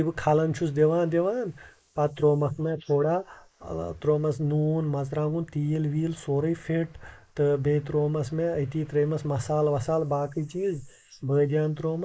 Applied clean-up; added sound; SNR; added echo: neural mask model Resemble Enhance denoiser.